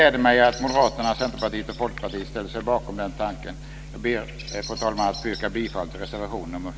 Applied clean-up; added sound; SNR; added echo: none; Bird vocalization, bird call, bird song; 18 dB; none.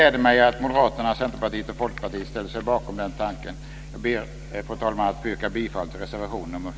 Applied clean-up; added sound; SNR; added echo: none; none; none; none.